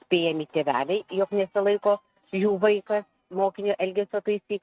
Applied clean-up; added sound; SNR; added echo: neural mask model RNNoise.